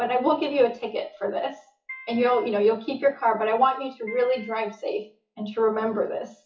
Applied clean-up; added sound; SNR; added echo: classical method WPE with log-MMSE.